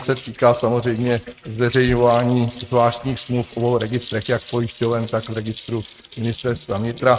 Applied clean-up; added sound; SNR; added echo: neural mask model RNNoise.